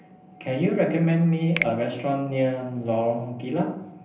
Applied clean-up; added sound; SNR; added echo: none; Finger snapping; 10 dB; reverberation time 0.6 s.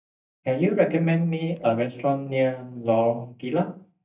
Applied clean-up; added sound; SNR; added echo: neural mask model DeepFilterNet 3.